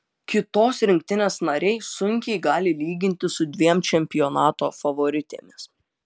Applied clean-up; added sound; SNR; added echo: none; none; none; none.